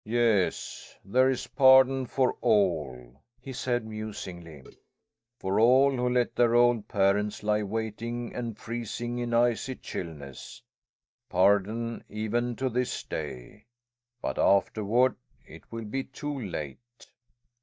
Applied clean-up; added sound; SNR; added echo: neural mask model DeepFilterNet 3.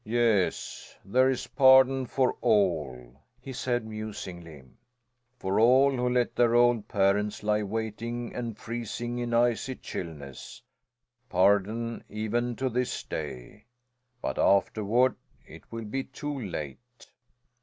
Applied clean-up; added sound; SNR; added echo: none; none; none; none.